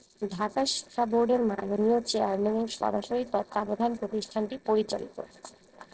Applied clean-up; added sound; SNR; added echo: neural separator model SepFormer DNS4.